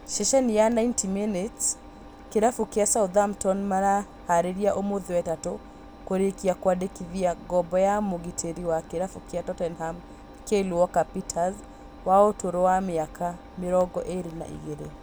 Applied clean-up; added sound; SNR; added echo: none; Engine; 19 dB; none.